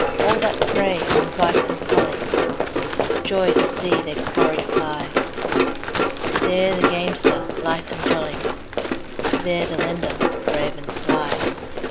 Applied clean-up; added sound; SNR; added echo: none; Run; -5 dB; none.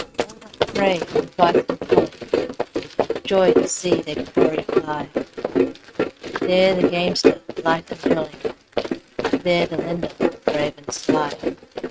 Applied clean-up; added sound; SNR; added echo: neural mask model RNNoise.